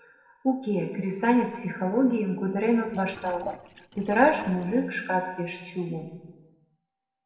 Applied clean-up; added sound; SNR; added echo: neural separator model SepFormer DNS4.